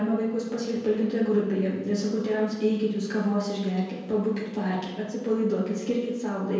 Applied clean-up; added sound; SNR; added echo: none; none; none; reverberation time 1.2 s.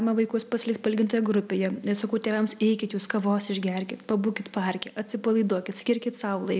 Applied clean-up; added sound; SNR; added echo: none; none; none; none.